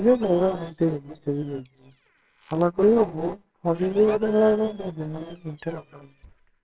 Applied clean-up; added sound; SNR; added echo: neural separator model SepFormer WHAMR!.